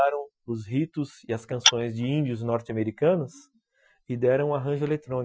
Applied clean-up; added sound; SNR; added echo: classical method Wiener filter.